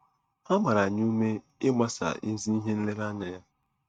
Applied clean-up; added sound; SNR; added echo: neural mask model RNNoise.